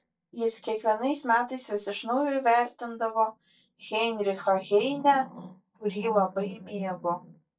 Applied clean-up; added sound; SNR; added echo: neural mask model DeepFilterNet 3.